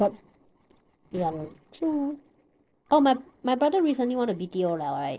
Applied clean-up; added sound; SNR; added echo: neural separator model SepFormer DNS4.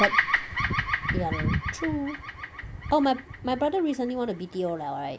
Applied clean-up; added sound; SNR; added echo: none; Bird vocalization, bird call, bird song; 3 dB; none.